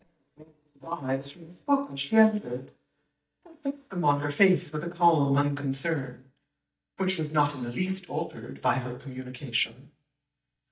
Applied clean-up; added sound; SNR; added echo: neural mask model DeepFilterNet 3.